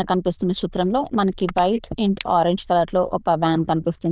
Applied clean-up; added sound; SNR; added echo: neural diffusion model UNIVERSE++.